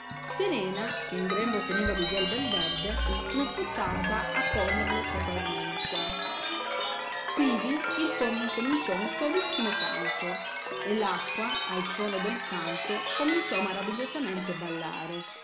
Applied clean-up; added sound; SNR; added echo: none; Chime; -1 dB; none.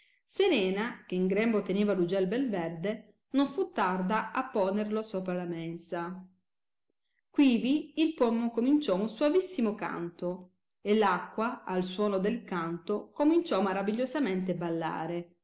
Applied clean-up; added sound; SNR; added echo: none; none; none; none.